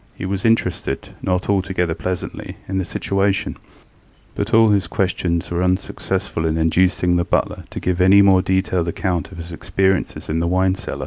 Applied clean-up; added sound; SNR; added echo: none; none; none; none.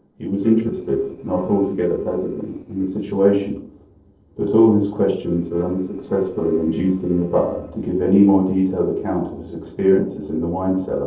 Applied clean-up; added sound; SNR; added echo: neural separator model SepFormer DNS4.